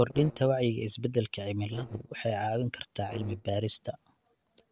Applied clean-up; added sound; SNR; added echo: neural separator model SepFormer DNS4.